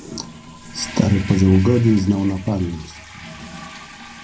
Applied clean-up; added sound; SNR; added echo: none; Toilet flush; 16 dB; reverberation time 0.2 s.